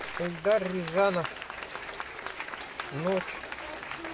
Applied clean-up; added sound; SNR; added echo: none; Applause / Crowd; 7 dB; none.